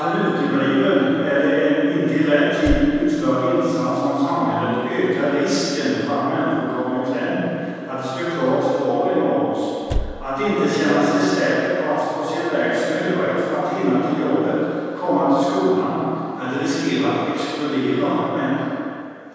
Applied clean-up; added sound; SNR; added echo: none; Slam / Car; 8 dB; reverberation time 2.1 s.